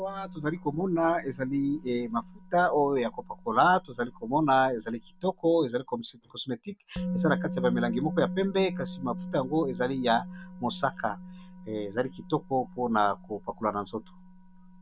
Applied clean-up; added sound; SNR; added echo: none; Musical instrument; 11 dB; none.